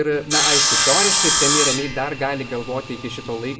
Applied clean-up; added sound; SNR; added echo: none; Sawing; -4 dB; reverberation time 1.2 s.